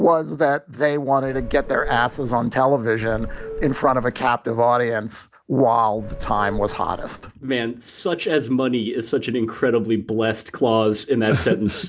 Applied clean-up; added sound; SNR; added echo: none; Subway, metro, underground / Doorbell; 11 dB; none.